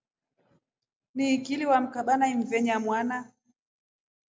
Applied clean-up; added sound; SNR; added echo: none; none; none; none.